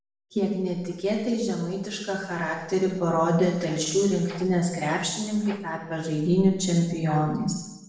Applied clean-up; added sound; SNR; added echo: neural separator model SepFormer DNS4.